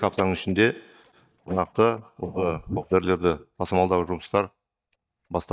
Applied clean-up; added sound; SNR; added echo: neural mask model DeepFilterNet 3.